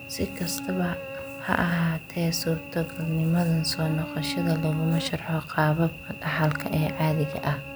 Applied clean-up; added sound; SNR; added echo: none; Cricket / Buzz; 10 dB; none.